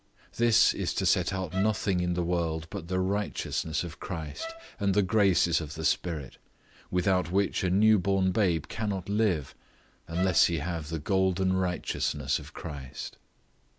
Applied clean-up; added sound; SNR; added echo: none; Bowed string instrument; 15 dB; none.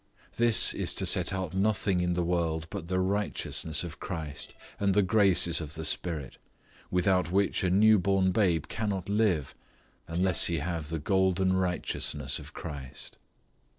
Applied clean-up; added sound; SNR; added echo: neural separator model SepFormer DNS4.